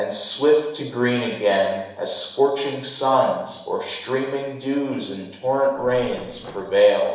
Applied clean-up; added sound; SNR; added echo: neural separator model SepFormer DNS4.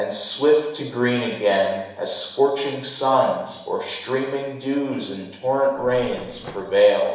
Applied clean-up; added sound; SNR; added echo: none; Mechanisms; 19 dB; reverberation time 0.9 s.